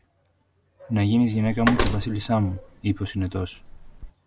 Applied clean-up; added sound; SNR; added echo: none; Slam; 5 dB; none.